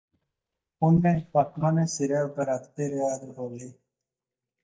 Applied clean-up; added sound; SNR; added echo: neural mask model DeepFilterNet 3.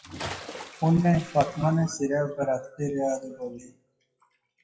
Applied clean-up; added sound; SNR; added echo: classical method WPE with log-MMSE.